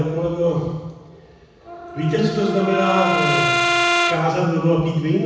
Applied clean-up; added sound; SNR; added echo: none; Brass instrument; 1 dB; reverberation time 1.1 s.